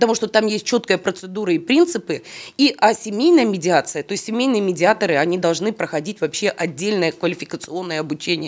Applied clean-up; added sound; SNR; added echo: none; none; none; none.